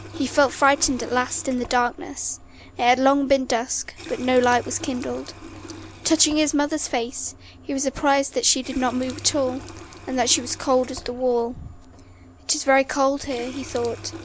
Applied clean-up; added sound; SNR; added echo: none; Water tap, faucet; 17 dB; none.